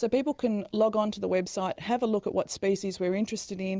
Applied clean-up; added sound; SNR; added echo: none; none; none; none.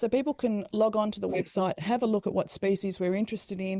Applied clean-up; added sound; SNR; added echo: neural mask model Resemble Enhance denoiser.